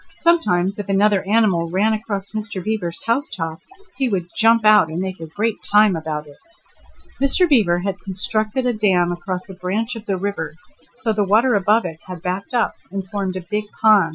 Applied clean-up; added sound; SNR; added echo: classical method Wiener filter.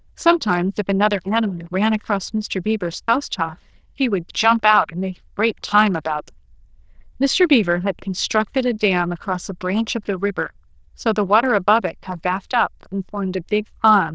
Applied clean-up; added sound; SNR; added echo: neural diffusion model UNIVERSE++.